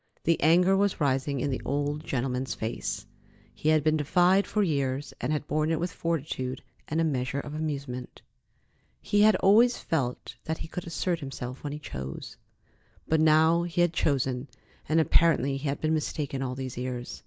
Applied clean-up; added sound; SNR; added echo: neural mask model DeepFilterNet 3.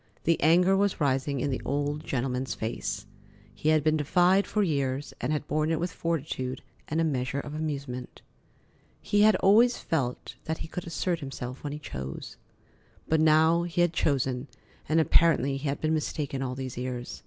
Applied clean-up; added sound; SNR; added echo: none; Bowed string instrument; 17 dB; none.